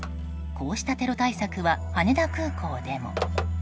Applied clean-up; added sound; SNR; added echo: none; Telephone; 13 dB; none.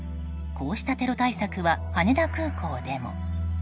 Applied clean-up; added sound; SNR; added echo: none; none; none; none.